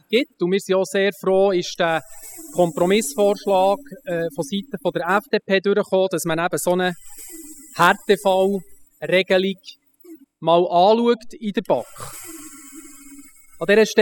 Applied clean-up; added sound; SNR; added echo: classical method spectral subtraction.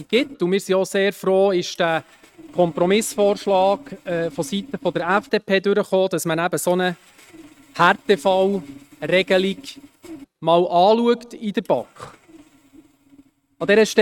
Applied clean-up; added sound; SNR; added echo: neural mask model RNNoise.